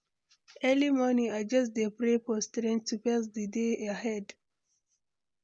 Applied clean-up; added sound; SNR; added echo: none; none; none; none.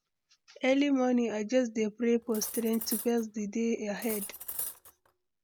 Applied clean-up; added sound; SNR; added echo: none; Cutlery, silverware; 11 dB; none.